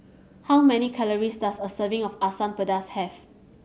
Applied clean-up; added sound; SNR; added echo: none; none; none; none.